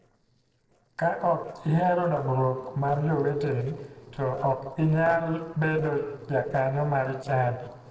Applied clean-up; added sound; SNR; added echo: neural separator model SepFormer DNS4.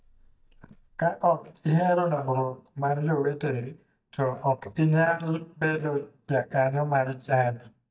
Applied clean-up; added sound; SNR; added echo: neural mask model DeepFilterNet 3.